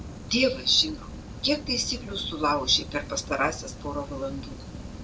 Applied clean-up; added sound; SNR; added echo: none; Fire; 11 dB; none.